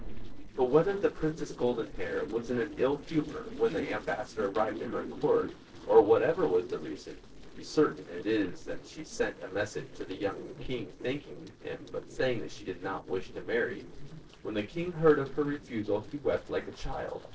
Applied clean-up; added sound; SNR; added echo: neural separator model SepFormer DNS4.